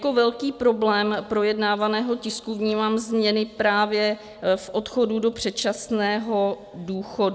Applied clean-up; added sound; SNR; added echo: none; none; none; none.